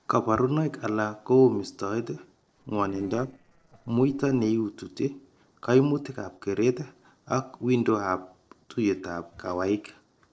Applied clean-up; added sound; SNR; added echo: neural separator model SepFormer DNS4.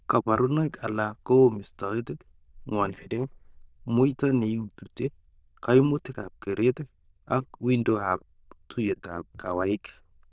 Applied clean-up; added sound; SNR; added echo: neural diffusion model UNIVERSE++.